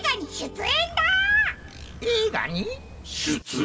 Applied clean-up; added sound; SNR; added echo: none; Bird; 15 dB; reverberation time 1.9 s.